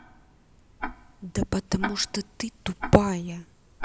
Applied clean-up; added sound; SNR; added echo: none; Tick-tock; 10 dB; none.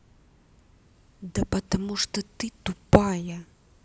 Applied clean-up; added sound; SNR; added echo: none; none; none; none.